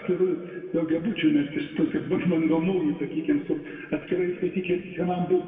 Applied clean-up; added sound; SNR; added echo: none; none; none; reverberation time 2.1 s.